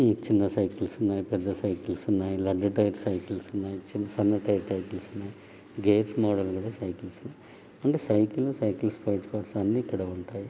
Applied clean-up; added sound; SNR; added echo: none; none; none; none.